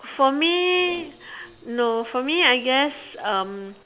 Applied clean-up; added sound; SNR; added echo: none; none; none; none.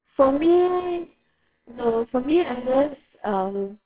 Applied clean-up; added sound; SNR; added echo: neural separator model SepFormer WHAMR!.